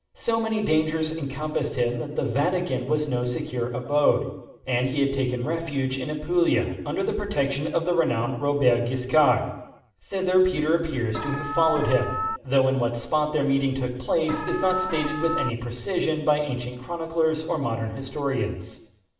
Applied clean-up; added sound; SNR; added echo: none; Alarm; 5 dB; reverberation time 0.8 s.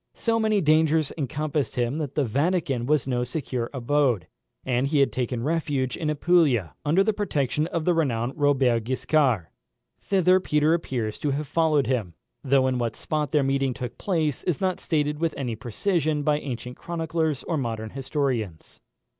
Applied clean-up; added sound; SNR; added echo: none; none; none; none.